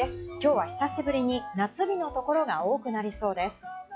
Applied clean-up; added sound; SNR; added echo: classical method log-MMSE.